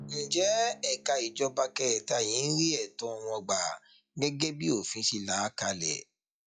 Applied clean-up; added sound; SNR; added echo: classical method log-MMSE.